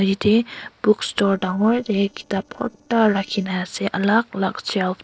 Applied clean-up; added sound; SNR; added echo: neural separator model SepFormer DNS4.